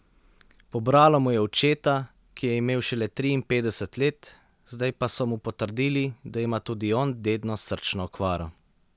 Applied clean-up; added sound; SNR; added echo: none; none; none; none.